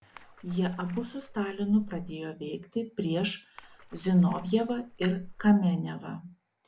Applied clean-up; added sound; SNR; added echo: none; Splash, splatter; 19 dB; none.